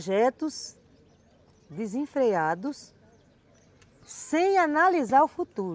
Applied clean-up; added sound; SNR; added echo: none; none; none; none.